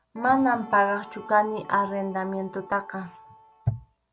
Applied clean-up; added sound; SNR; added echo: none; Guitar; 18 dB; none.